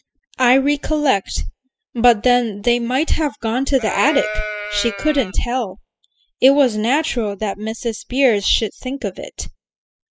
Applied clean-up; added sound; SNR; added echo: classical method spectral subtraction.